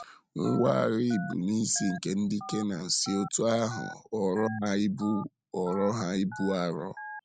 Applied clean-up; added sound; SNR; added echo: none; Telephone; 15 dB; none.